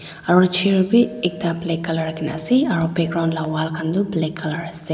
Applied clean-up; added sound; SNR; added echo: none; Telephone; 19 dB; none.